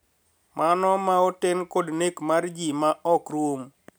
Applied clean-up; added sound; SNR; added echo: none; none; none; none.